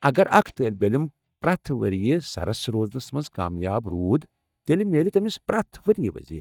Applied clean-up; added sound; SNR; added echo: neural mask model DeepFilterNet 3.